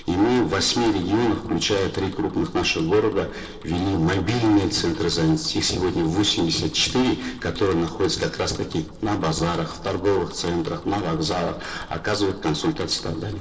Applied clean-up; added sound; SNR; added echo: neural separator model SepFormer DNS4.